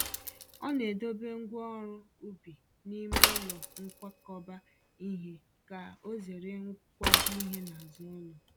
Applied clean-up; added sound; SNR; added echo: none; Mechanisms / Bicycle; -5 dB; none.